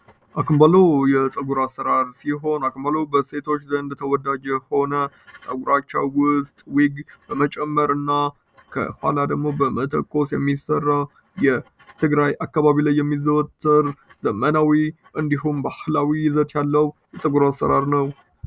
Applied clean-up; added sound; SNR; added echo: none; none; none; none.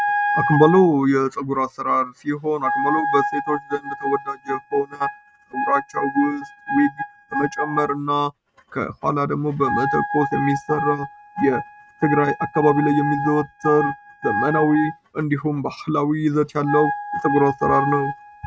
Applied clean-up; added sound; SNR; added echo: neural mask model RNNoise.